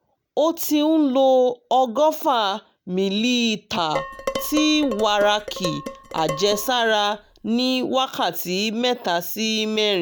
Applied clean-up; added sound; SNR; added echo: none; Dishes, pots, and pans; 11 dB; none.